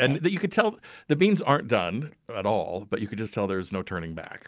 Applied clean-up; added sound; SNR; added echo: none; none; none; none.